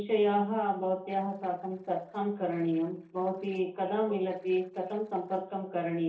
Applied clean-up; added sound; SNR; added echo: neural separator model SepFormer DNS4.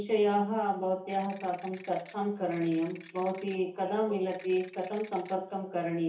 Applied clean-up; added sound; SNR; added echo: none; Ratchet, pawl / Percussion; 14 dB; reverberation time 0.6 s.